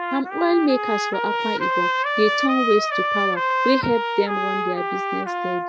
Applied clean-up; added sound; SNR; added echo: none; Trumpet; 0 dB; none.